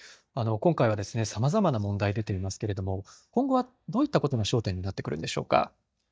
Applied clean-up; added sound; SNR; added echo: neural mask model DeepFilterNet 3.